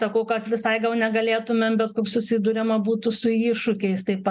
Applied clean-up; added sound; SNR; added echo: none; none; none; none.